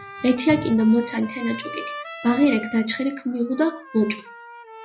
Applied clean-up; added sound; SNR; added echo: classical method log-MMSE.